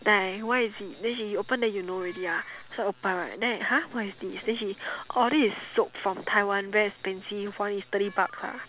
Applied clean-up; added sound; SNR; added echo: none; Telephone; 19 dB; none.